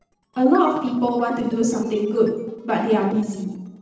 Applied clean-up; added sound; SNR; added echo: neural separator model SepFormer DNS4.